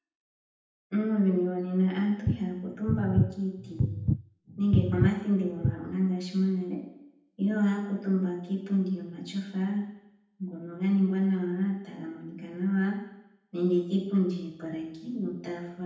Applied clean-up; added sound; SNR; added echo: none; Bass guitar; 0 dB; reverberation time 0.9 s.